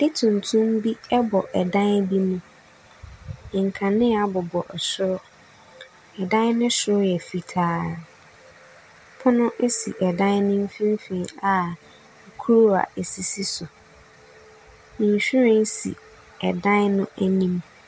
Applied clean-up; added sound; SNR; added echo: none; none; none; none.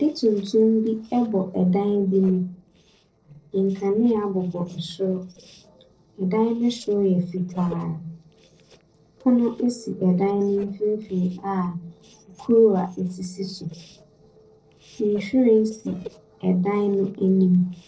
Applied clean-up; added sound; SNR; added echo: neural separator model SepFormer DNS4.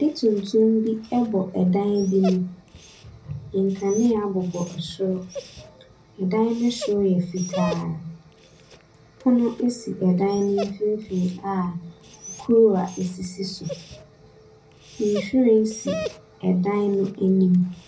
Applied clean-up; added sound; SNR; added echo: none; Dog; 16 dB; reverberation time 0.4 s.